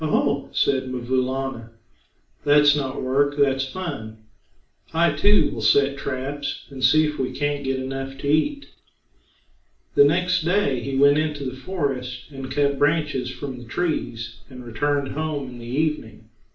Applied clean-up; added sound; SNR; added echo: none; none; none; reverberation time 0.4 s.